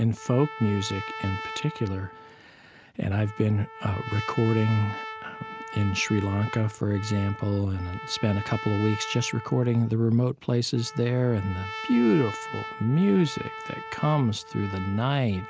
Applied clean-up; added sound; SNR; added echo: none; Trumpet; 13 dB; none.